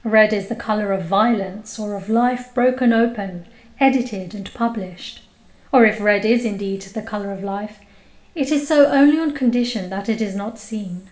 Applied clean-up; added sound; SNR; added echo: none; none; none; reverberation time 1.9 s.